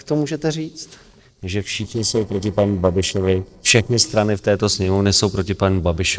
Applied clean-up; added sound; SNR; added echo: neural separator model SepFormer DNS4.